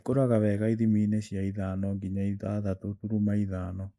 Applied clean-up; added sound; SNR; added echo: neural mask model Resemble Enhance denoiser.